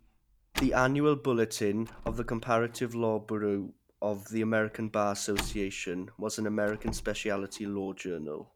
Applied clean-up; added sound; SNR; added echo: none; Slam; 13 dB; none.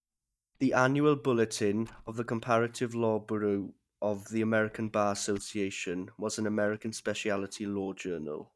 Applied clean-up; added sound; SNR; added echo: neural mask model DeepFilterNet 3.